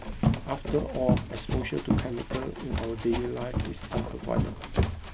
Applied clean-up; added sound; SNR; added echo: none; Run; -3 dB; none.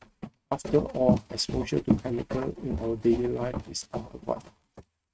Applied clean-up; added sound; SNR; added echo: neural mask model RNNoise.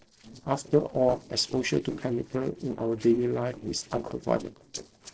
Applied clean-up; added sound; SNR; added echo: neural separator model SepFormer DNS4.